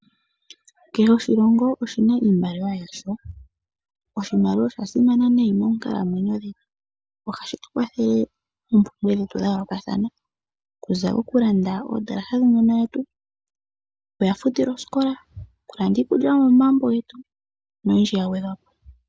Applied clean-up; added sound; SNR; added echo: none; none; none; none.